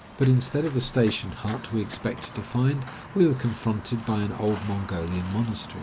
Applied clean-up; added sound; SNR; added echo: none; Walk, footsteps; 15 dB; none.